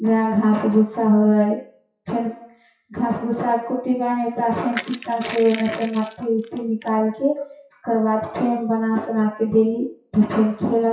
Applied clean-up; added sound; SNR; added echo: classical method WPE with log-MMSE.